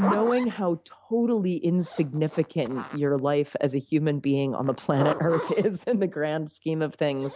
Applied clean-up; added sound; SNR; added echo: none; Zipper (clothing); 12 dB; none.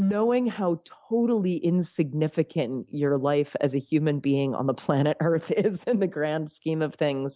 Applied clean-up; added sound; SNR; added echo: none; none; none; none.